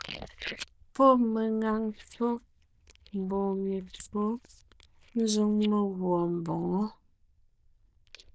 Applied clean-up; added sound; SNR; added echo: neural diffusion model UNIVERSE++.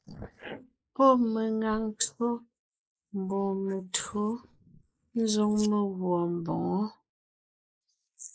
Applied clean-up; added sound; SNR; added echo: neural mask model Resemble Enhance denoiser.